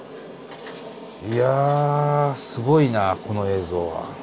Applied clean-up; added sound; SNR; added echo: none; none; none; none.